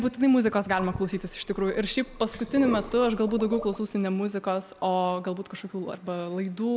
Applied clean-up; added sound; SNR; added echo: none; Sink (filling or washing); 13 dB; none.